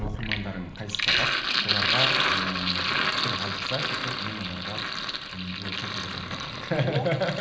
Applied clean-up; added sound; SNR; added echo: none; Sink (filling or washing); -4 dB; reverberation time 0.8 s.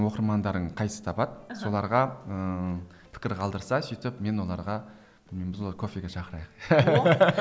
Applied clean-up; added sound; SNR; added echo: none; none; none; none.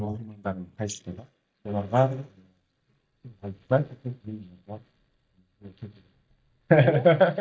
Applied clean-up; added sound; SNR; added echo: neural mask model DeepFilterNet 3.